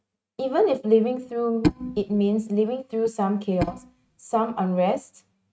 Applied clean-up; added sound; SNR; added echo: neural mask model RNNoise.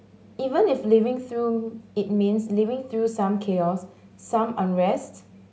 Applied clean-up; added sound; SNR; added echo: none; none; none; none.